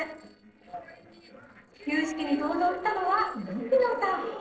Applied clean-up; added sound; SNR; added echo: neural separator model SepFormer DNS4.